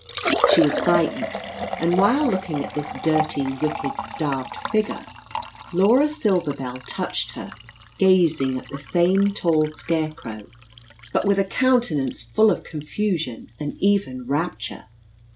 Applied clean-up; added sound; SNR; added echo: none; Liquid; 8 dB; none.